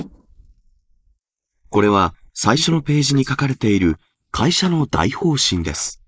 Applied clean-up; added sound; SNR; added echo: neural mask model Resemble Enhance denoiser.